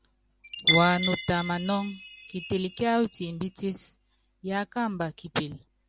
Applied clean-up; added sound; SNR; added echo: none; Chime; 5 dB; none.